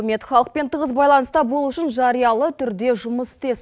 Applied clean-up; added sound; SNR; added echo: none; none; none; none.